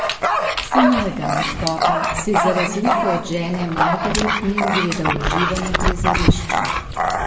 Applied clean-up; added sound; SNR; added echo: none; Dog; -3 dB; reverberation time 1.7 s.